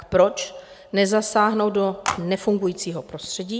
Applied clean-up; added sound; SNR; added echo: none; Telephone; 12 dB; none.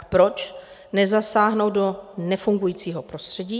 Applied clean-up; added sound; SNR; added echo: none; none; none; none.